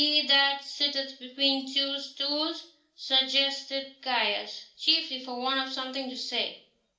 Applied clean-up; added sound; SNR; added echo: none; none; none; reverberation time 0.4 s.